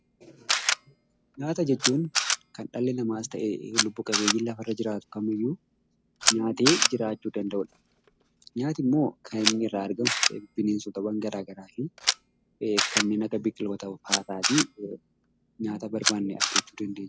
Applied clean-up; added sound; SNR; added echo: none; Camera; 1 dB; none.